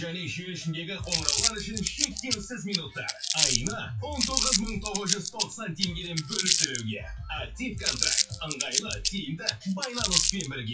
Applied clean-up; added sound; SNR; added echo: classical method WPE with log-MMSE.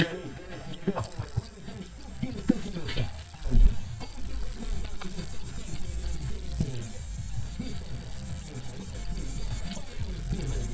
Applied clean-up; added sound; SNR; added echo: neural mask model DeepFilterNet 3.